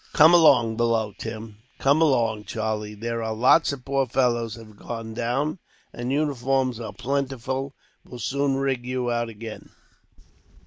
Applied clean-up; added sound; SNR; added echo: none; none; none; none.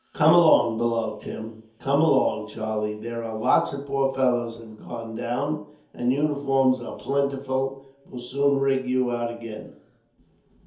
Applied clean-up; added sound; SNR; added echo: none; none; none; reverberation time 0.5 s.